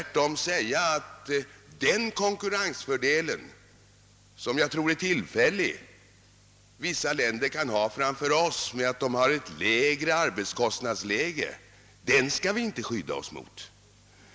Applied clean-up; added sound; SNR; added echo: none; none; none; none.